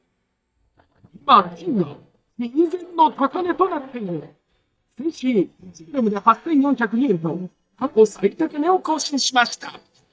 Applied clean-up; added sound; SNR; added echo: neural mask model DeepFilterNet 3.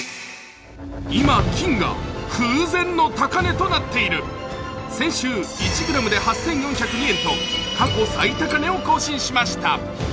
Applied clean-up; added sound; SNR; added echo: none; Guitar + Tap; 18 dB; none.